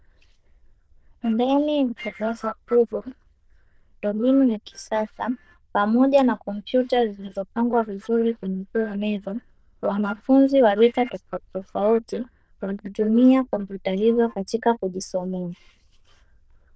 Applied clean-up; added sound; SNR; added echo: neural diffusion model UNIVERSE++.